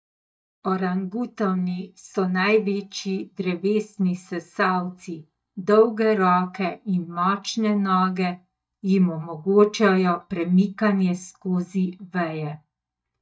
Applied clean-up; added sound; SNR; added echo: neural mask model DeepFilterNet 3.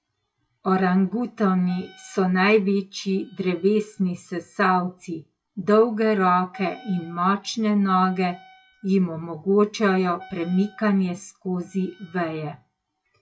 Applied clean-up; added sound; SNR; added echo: classical method WPE with log-MMSE.